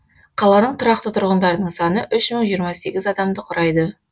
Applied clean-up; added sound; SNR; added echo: none; none; none; none.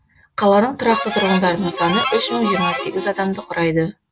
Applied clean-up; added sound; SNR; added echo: none; Harmonica; 4 dB; none.